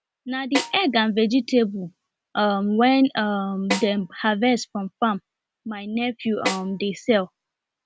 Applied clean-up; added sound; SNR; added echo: none; Snare drum; 9 dB; none.